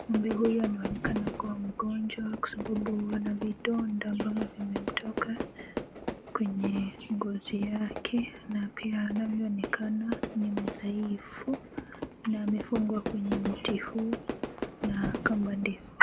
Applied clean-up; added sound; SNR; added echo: none; Fire / Fireworks; 8 dB; none.